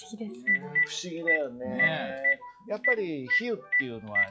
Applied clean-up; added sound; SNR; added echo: classical method log-MMSE.